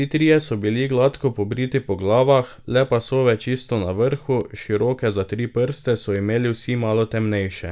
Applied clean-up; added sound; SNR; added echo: none; none; none; none.